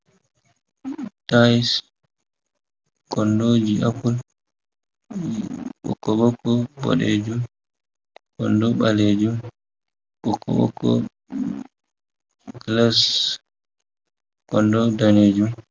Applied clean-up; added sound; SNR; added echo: none; none; none; none.